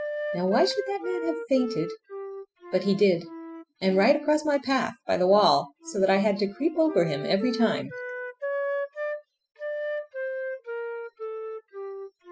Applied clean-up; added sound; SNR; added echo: classical method spectral subtraction.